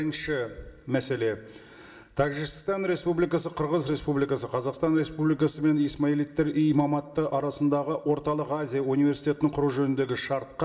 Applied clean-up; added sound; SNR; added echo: none; none; none; reverberation time 1.1 s.